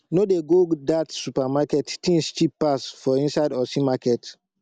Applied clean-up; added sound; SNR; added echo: none; none; none; none.